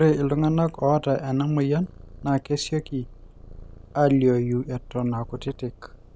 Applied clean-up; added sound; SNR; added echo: none; Purr; 20 dB; none.